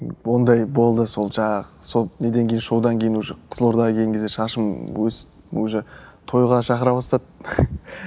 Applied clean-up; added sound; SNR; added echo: none; none; none; none.